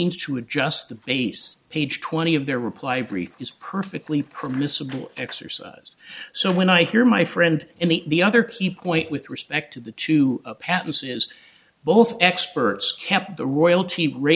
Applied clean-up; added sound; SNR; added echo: none; none; none; none.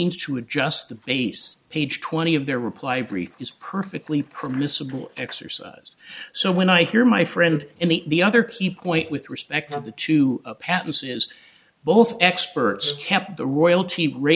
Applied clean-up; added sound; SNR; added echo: neural mask model Resemble Enhance denoiser.